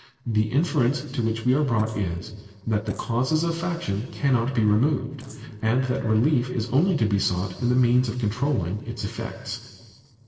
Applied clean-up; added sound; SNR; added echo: neural separator model SepFormer DNS4.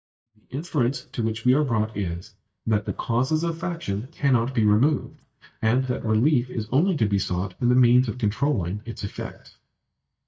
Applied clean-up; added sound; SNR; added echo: neural mask model DeepFilterNet 3.